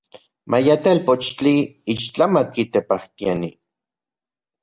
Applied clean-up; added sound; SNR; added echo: none; none; none; none.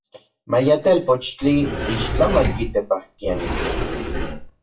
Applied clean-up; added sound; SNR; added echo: classical method WPE with log-MMSE.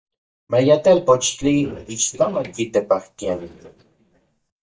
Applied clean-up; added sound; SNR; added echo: neural mask model DeepFilterNet 3.